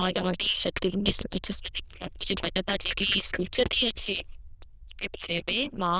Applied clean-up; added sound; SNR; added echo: neural diffusion model UNIVERSE++.